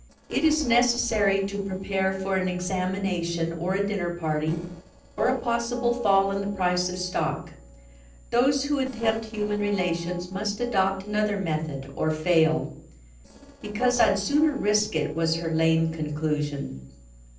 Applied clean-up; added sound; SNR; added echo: neural separator model SepFormer DNS4.